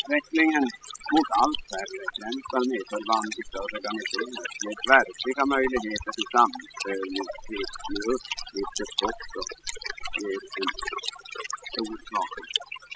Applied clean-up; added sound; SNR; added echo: classical method spectral subtraction.